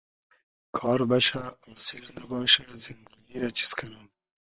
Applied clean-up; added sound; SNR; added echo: neural separator model SepFormer WHAM!.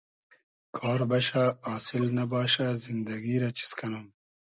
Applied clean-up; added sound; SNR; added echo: none; none; none; none.